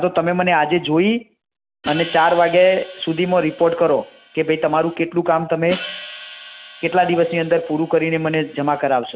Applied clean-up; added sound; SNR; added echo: none; Hi-hat; 14 dB; none.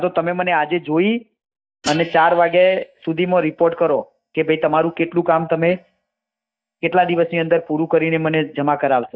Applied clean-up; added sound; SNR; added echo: neural mask model DeepFilterNet 3.